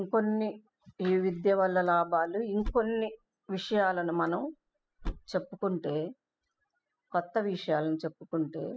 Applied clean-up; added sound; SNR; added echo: classical method spectral subtraction.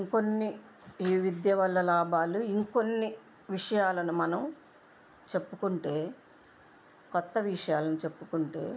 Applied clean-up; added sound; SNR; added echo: none; none; none; none.